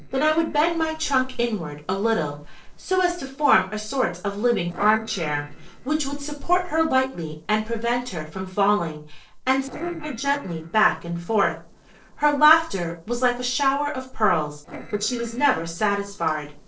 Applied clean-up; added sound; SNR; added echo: neural separator model SepFormer DNS4.